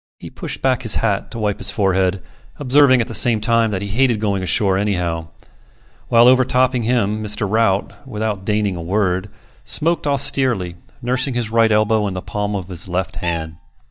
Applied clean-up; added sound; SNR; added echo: neural mask model DeepFilterNet 3.